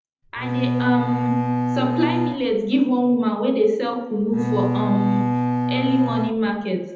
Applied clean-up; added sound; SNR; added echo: none; Bowed string instrument; 1 dB; reverberation time 0.8 s.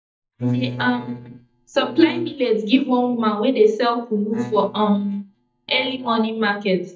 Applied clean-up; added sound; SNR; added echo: neural mask model DeepFilterNet 3.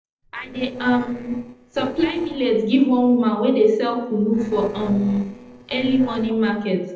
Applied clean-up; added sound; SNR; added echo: neural separator model SepFormer DNS4.